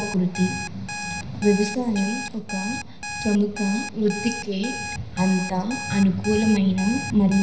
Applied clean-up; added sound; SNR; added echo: none; Alarm; 9 dB; reverberation time 0.9 s.